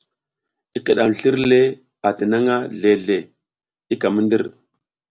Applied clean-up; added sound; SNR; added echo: none; none; none; none.